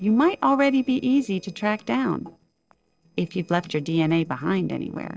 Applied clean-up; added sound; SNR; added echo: neural separator model SepFormer DNS4.